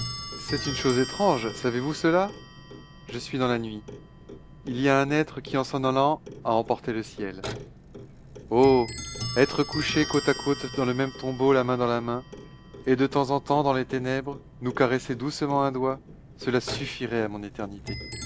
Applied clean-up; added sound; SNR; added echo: none; Clock; 13 dB; none.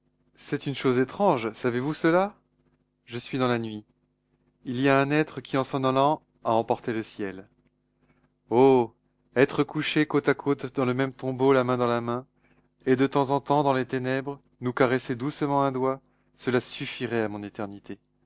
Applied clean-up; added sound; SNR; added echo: none; none; none; none.